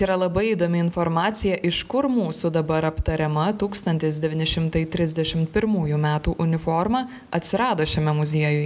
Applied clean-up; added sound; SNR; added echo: none; none; none; none.